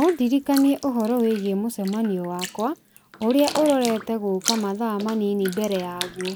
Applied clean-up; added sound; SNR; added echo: none; Bathtub (filling or washing); 13 dB; none.